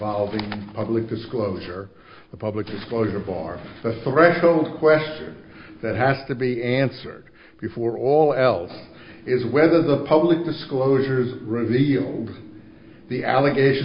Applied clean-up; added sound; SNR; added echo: none; none; none; none.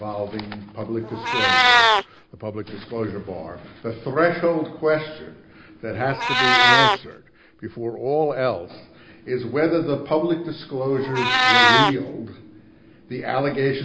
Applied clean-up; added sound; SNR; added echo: none; Meow; -2 dB; none.